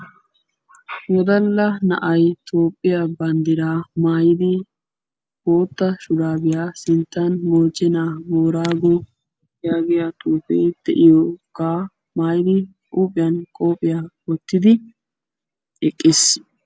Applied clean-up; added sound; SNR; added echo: none; none; none; none.